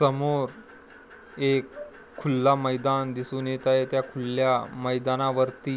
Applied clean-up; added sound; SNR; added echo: none; none; none; none.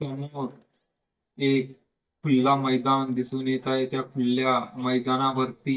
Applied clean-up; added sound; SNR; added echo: neural mask model DeepFilterNet 3.